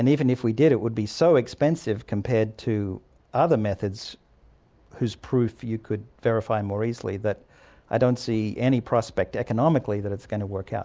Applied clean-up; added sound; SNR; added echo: none; none; none; none.